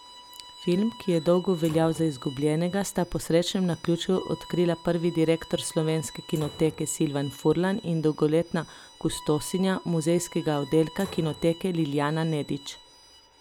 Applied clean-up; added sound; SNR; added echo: none; Bowed string instrument + Slam; 20 dB; none.